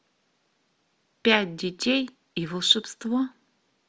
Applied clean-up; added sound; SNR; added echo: none; none; none; none.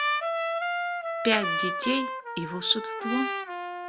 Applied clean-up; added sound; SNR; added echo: none; Trumpet; -1 dB; none.